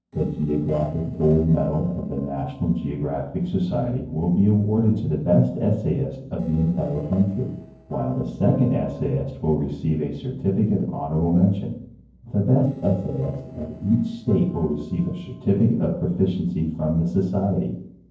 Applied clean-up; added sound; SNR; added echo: neural separator model SepFormer DNS4.